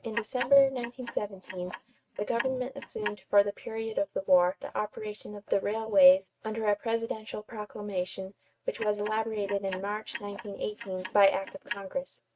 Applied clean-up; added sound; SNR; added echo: neural mask model RNNoise.